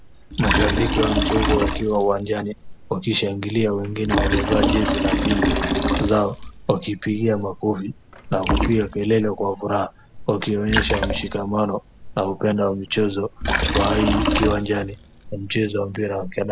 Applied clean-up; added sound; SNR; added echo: none; Liquid; 2 dB; none.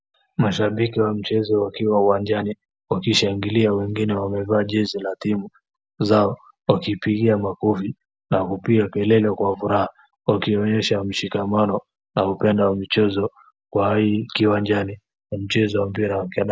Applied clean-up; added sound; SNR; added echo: none; none; none; none.